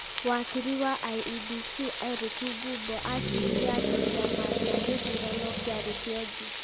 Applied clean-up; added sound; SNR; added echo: none; Frying (food) + Animal; -2 dB; none.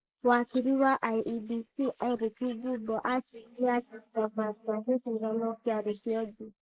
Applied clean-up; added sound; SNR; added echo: neural mask model Resemble Enhance denoiser.